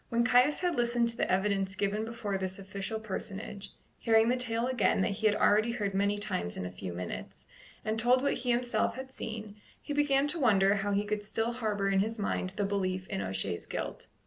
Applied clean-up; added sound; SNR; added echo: none; none; none; none.